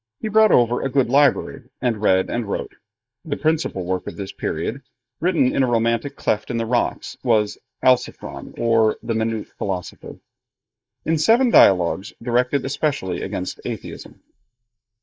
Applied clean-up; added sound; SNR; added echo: neural mask model Resemble Enhance denoiser.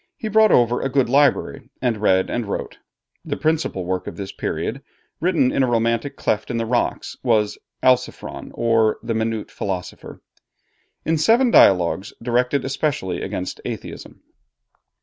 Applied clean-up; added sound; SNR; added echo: none; none; none; none.